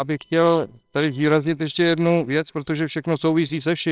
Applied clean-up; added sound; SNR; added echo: neural separator model SepFormer WHAMR!.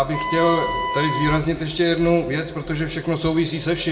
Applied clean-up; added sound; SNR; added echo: none; Wind instrument, woodwind instrument; 5 dB; reverberation time 0.6 s.